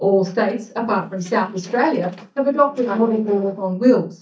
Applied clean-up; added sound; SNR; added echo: neural mask model DeepFilterNet 3.